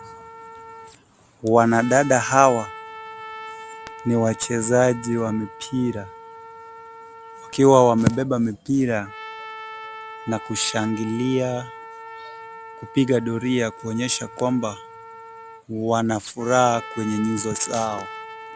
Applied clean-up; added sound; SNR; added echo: none; Trumpet; 16 dB; none.